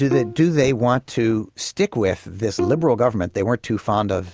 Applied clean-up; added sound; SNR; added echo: none; Bowed string instrument; 10 dB; none.